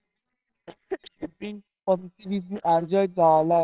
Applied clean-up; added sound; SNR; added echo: neural separator model SepFormer WHAMR!.